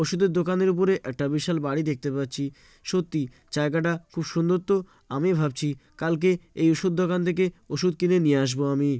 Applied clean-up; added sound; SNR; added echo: none; none; none; none.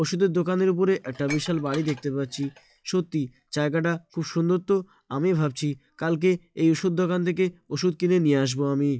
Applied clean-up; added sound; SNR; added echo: classical method log-MMSE.